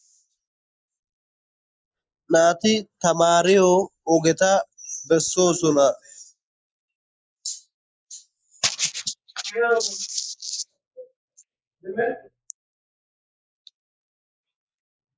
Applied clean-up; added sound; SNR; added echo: neural mask model Resemble Enhance denoiser.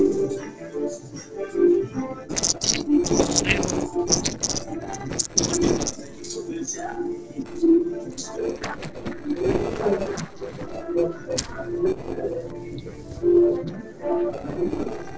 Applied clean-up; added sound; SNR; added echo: neural separator model SepFormer DNS4.